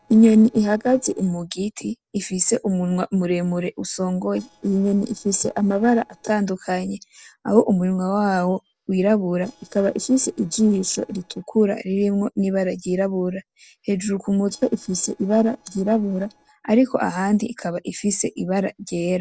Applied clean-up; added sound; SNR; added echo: neural separator model SepFormer DNS4.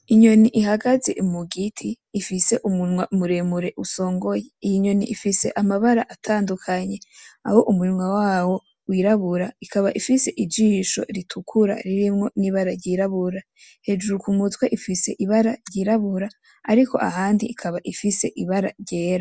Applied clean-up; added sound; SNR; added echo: none; none; none; none.